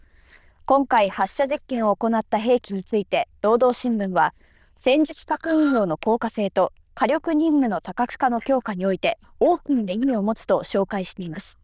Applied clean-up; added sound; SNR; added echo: neural diffusion model UNIVERSE++.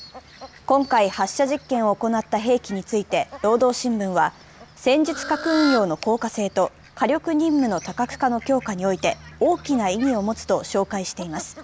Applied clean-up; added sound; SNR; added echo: none; Fowl; 16 dB; none.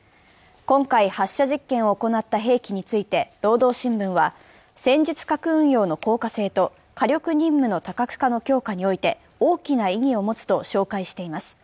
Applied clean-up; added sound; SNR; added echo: none; none; none; none.